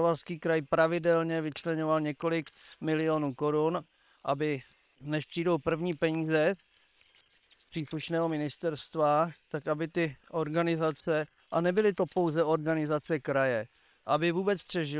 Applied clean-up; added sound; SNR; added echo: neural separator model SepFormer WHAM!.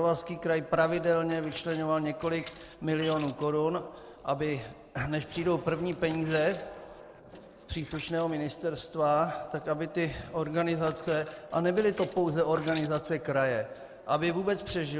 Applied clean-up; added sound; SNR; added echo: neural mask model Resemble Enhance denoiser.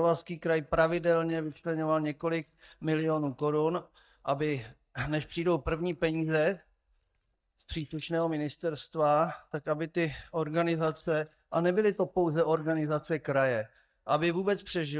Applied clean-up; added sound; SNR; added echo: neural mask model DeepFilterNet 3.